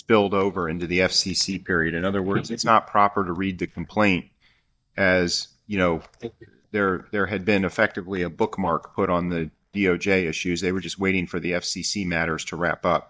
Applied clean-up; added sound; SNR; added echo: neural mask model DeepFilterNet 3.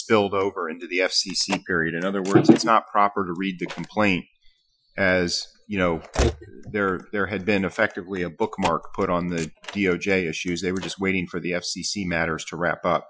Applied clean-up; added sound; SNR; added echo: classical method Wiener filter.